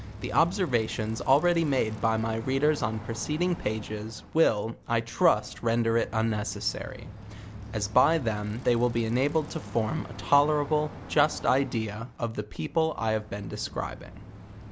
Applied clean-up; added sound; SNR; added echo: none; Bicycle; 15 dB; none.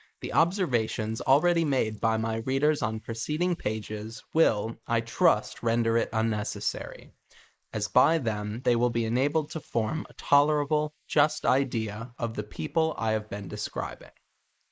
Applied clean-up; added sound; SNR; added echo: neural mask model Resemble Enhance denoiser.